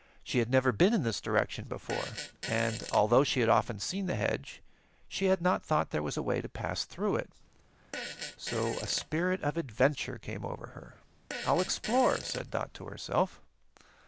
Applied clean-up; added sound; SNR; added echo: none; Fart; 12 dB; none.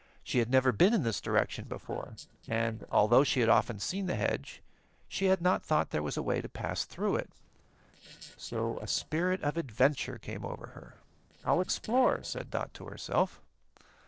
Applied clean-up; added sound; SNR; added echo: neural separator model SepFormer DNS4.